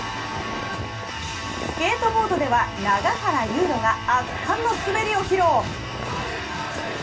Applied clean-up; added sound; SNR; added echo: none; Walk, footsteps; 14 dB; reverberation time 0.2 s.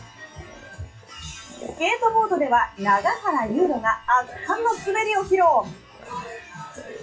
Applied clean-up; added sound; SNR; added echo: classical method WPE with log-MMSE.